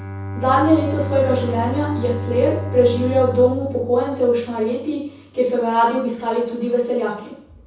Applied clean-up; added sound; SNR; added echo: none; Bowed string instrument; 9 dB; reverberation time 0.6 s.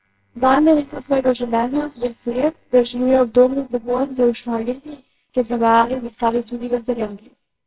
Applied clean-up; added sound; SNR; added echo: neural separator model SepFormer WHAMR!.